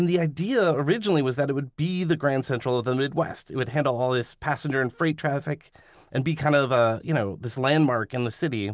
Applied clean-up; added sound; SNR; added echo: none; none; none; none.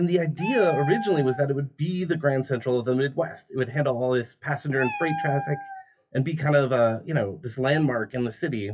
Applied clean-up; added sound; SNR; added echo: classical method WPE with log-MMSE.